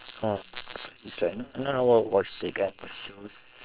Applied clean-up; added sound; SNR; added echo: neural separator model SepFormer WHAM!.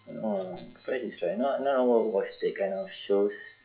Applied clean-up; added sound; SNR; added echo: classical method log-MMSE.